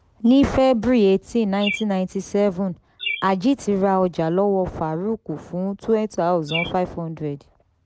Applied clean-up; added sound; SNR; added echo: none; Bird; 12 dB; none.